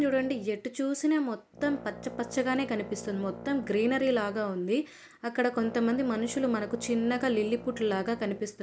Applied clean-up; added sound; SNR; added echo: none; Brass instrument; 15 dB; none.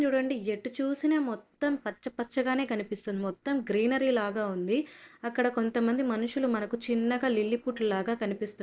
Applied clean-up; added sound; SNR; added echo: neural separator model SepFormer DNS4.